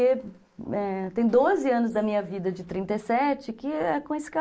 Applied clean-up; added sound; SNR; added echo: neural mask model Resemble Enhance denoiser.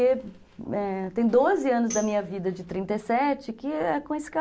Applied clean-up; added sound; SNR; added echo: none; Tambourine; 17 dB; none.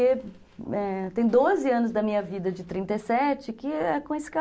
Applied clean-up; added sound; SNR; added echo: none; none; none; none.